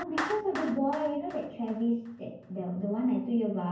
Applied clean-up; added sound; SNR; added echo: none; Clapping; 12 dB; reverberation time 0.9 s.